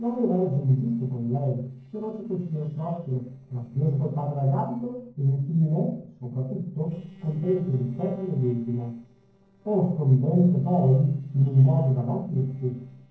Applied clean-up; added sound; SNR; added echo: neural separator model SepFormer DNS4.